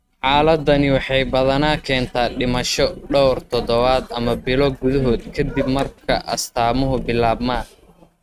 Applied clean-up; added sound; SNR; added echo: neural mask model RNNoise.